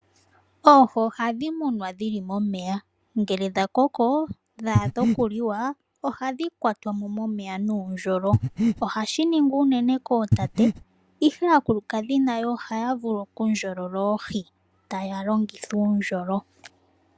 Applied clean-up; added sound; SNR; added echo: none; Breathing; -2 dB; none.